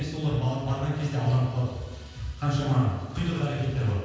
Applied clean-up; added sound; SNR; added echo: none; none; none; reverberation time 1.2 s.